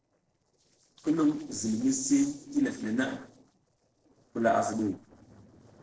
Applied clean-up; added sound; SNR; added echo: neural separator model SepFormer DNS4.